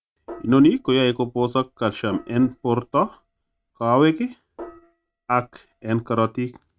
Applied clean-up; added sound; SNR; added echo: neural mask model RNNoise.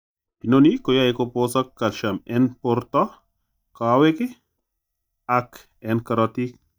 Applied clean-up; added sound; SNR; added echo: neural mask model DeepFilterNet 3.